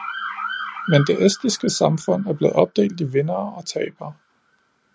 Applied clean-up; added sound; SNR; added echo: none; none; none; none.